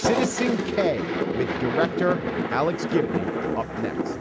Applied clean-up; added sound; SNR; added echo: none; Thunder; -1 dB; none.